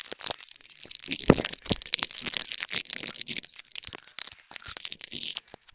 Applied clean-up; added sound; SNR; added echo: neural separator model SepFormer WHAMR!.